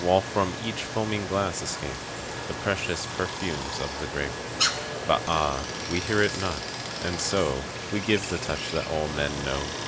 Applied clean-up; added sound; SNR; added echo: none; Stream; 4 dB; none.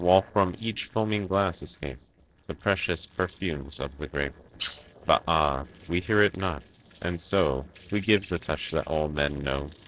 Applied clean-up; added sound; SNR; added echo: neural separator model SepFormer DNS4.